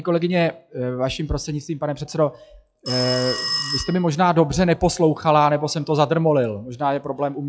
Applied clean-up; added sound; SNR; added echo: classical method log-MMSE.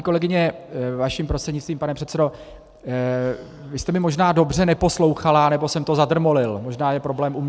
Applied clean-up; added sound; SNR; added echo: none; none; none; none.